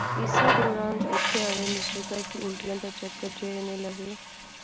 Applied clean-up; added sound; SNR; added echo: none; Water tap, faucet; -3 dB; none.